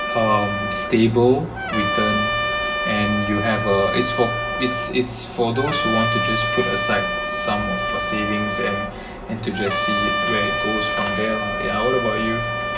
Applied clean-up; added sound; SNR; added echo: none; Trumpet; 1 dB; reverberation time 0.5 s.